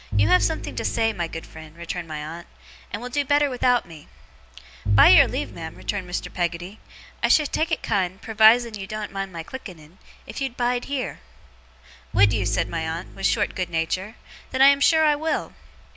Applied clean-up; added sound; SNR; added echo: none; Bowed string instrument; 4 dB; none.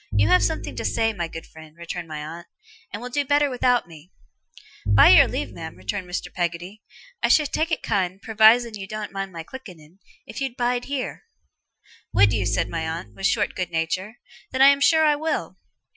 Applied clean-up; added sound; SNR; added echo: classical method Wiener filter.